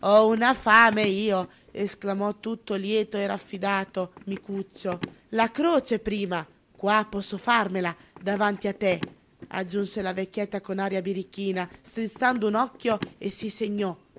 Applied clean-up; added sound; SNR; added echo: none; Run; 20 dB; none.